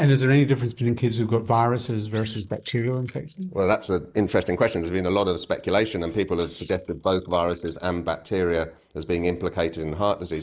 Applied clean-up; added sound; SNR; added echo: neural mask model Resemble Enhance denoiser.